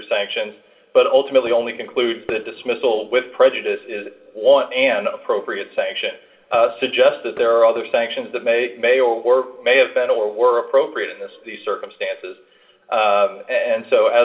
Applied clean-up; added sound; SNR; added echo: neural separator model SepFormer DNS4.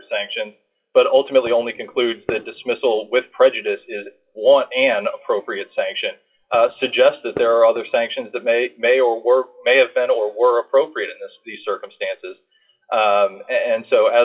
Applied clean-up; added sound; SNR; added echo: classical method WPE with log-MMSE.